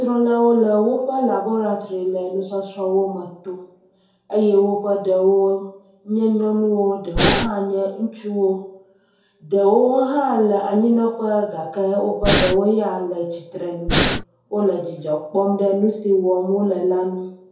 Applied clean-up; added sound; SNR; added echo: none; Breathing; -4 dB; reverberation time 2.3 s.